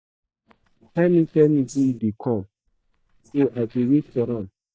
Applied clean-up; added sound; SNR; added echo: neural mask model DeepFilterNet 3.